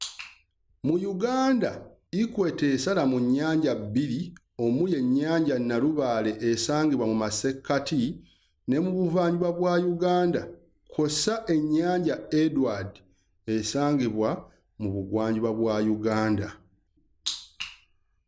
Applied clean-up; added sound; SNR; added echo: none; none; none; none.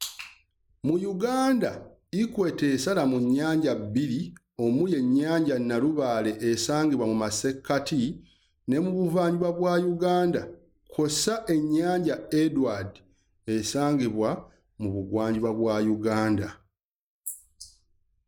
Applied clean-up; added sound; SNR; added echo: neural mask model Resemble Enhance denoiser.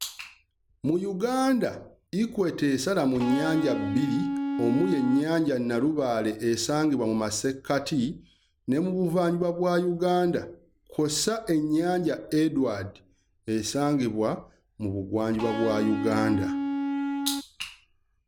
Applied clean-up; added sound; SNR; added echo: none; Electric guitar; 3 dB; none.